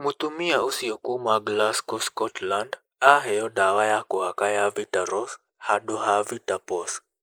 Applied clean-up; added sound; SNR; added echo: neural mask model Resemble Enhance denoiser.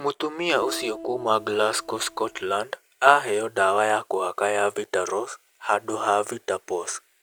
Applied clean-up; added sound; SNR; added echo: none; Piano; 16 dB; none.